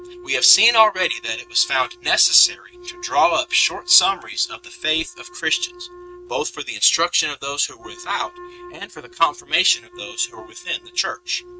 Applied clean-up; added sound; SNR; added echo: neural mask model RNNoise.